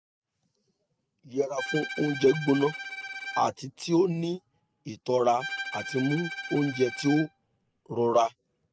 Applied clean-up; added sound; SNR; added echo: none; Bowed string instrument; 10 dB; none.